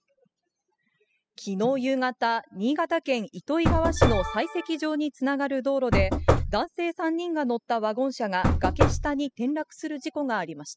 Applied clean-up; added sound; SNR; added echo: classical method spectral subtraction.